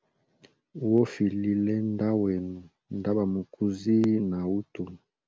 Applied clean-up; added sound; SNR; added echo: none; none; none; none.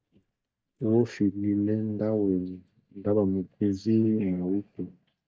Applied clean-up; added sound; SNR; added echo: neural mask model DeepFilterNet 3.